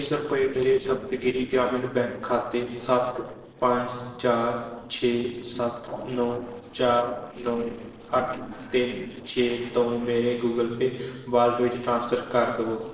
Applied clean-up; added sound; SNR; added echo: neural separator model SepFormer DNS4.